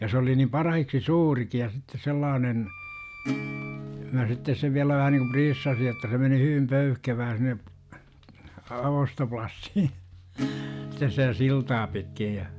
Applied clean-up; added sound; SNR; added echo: none; Acoustic guitar / Strum + Wind instrument, woodwind instrument; 14 dB; none.